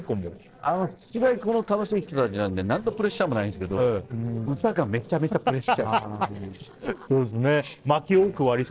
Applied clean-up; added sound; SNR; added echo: neural separator model SepFormer DNS4.